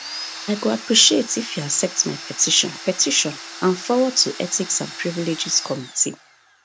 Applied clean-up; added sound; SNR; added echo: none; Domestic sounds, home sounds; 14 dB; none.